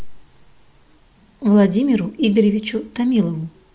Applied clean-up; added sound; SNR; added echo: none; none; none; none.